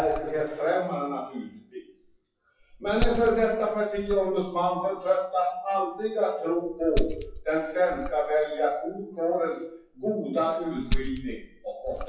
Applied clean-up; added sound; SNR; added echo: classical method WPE with log-MMSE.